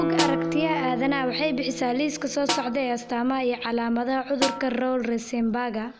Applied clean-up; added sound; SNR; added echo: none; Guitar + Snare drum; 5 dB; none.